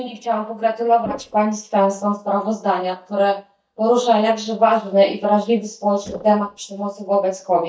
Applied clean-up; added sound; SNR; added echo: neural mask model DeepFilterNet 3.